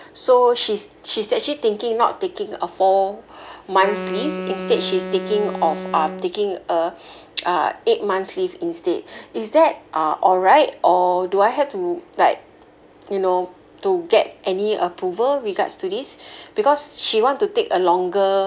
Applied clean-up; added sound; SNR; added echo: none; Wind instrument, woodwind instrument; 10 dB; none.